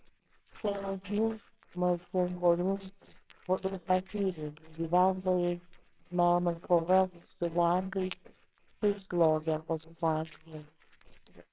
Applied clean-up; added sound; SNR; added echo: neural separator model SepFormer WHAMR!.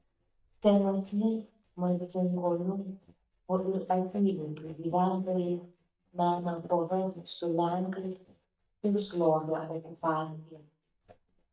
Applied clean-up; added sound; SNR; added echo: neural mask model DeepFilterNet 3.